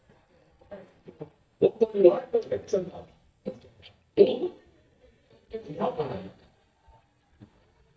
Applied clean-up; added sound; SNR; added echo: neural mask model DeepFilterNet 3.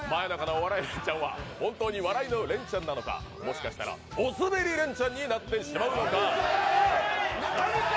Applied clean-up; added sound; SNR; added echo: none; none; none; none.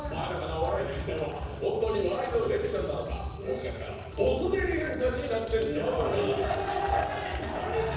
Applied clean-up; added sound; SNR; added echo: neural separator model SepFormer DNS4.